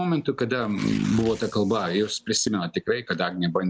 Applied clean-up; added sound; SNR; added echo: none; Tearing; 20 dB; none.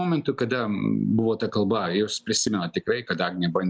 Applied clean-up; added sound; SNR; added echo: none; none; none; none.